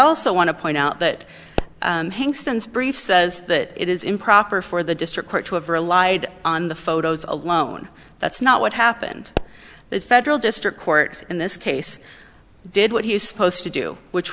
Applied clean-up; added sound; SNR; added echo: none; Explosion; 11 dB; none.